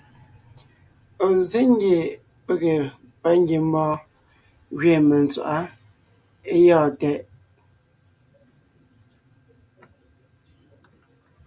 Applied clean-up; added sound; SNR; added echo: none; none; none; none.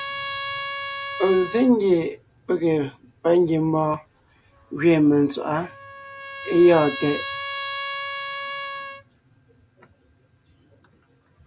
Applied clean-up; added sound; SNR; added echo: none; Trumpet; 11 dB; none.